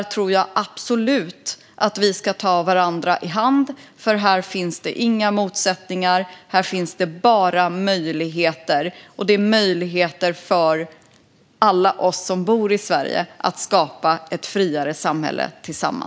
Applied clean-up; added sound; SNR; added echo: none; none; none; none.